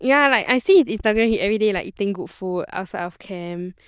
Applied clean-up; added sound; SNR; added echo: neural diffusion model UNIVERSE++.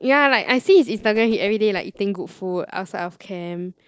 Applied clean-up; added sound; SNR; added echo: neural separator model SepFormer DNS4.